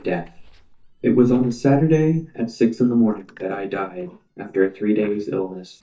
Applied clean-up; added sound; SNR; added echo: neural mask model DeepFilterNet 3.